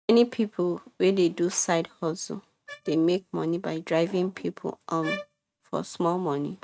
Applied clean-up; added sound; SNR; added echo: neural mask model RNNoise.